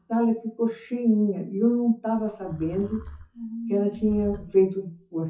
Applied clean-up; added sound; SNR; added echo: classical method WPE with log-MMSE.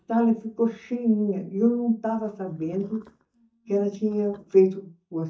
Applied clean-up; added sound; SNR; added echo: neural mask model DeepFilterNet 3.